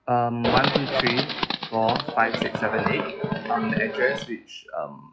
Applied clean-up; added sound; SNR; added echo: classical method log-MMSE.